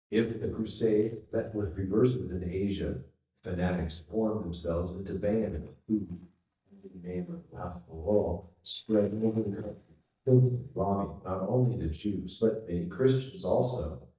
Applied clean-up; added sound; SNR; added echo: neural mask model DeepFilterNet 3.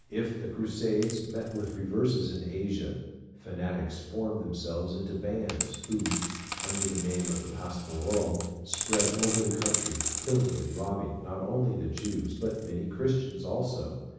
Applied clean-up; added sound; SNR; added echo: none; Coin (dropping); 6 dB; reverberation time 1.1 s.